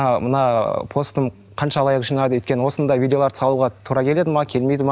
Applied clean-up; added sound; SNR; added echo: none; none; none; none.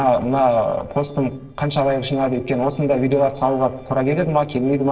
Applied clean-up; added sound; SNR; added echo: neural separator model SepFormer DNS4.